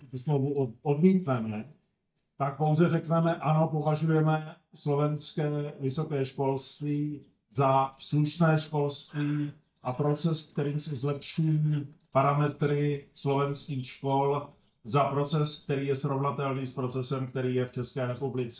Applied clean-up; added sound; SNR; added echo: neural mask model DeepFilterNet 3.